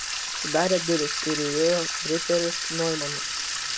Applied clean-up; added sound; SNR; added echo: none; Sink (filling or washing) / Water tap, faucet; 2 dB; none.